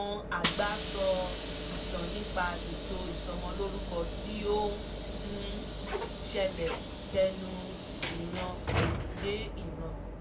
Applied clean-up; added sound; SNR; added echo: none; Sliding door / Hiss; -4 dB; reverberation time 0.2 s.